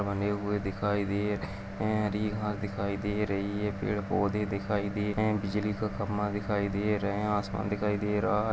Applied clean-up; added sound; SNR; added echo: none; none; none; none.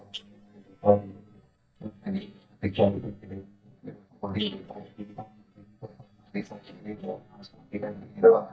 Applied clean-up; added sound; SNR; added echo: neural mask model DeepFilterNet 3.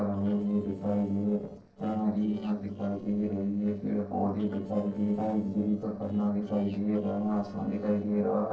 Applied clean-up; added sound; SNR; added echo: neural separator model SepFormer DNS4.